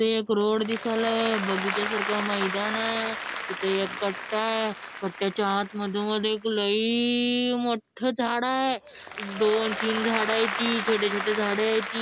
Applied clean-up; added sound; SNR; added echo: none; Applause; 7 dB; none.